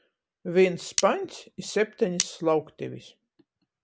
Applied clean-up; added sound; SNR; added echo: none; Cutlery, silverware; 9 dB; none.